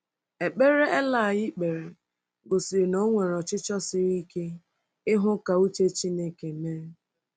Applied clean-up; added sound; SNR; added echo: none; none; none; none.